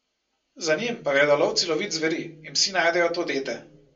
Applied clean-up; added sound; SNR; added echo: none; none; none; reverberation time 0.2 s.